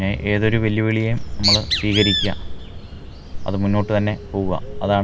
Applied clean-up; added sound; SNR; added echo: none; Bird; 4 dB; none.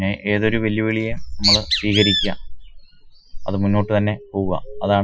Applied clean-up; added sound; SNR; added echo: classical method Wiener filter.